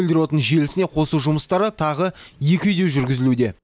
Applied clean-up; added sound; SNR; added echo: none; none; none; none.